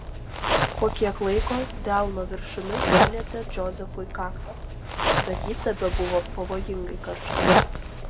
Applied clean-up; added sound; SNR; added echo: none; Zipper (clothing); -4 dB; reverberation time 0.8 s.